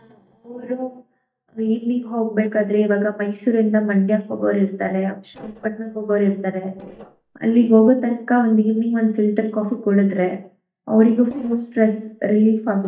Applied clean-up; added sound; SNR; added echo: neural mask model DeepFilterNet 3.